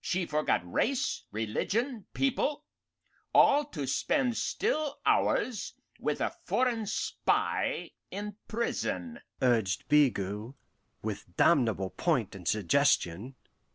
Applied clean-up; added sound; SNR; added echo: none; none; none; none.